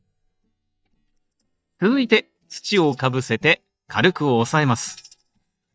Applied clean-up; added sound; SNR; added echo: neural mask model DeepFilterNet 3.